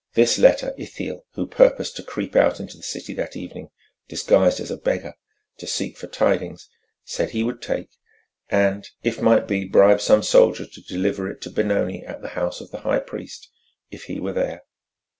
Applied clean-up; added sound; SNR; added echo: none; none; none; none.